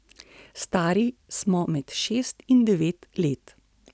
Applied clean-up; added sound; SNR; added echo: none; none; none; none.